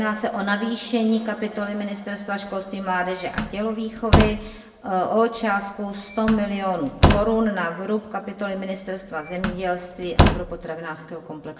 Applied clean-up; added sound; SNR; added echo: none; Slam; -1 dB; reverberation time 0.7 s.